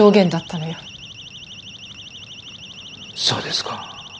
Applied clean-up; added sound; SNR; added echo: none; Siren; 16 dB; none.